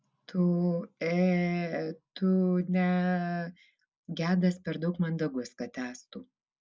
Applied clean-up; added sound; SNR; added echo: none; none; none; none.